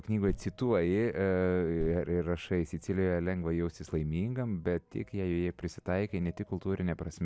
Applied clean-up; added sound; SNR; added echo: none; Bass drum; 12 dB; none.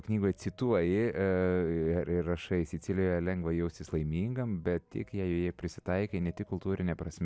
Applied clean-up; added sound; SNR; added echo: none; none; none; none.